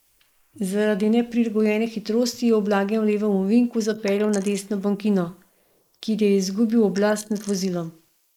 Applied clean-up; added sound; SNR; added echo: neural mask model Resemble Enhance denoiser.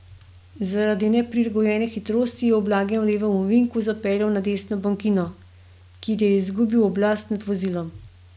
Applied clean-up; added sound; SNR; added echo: none; none; none; none.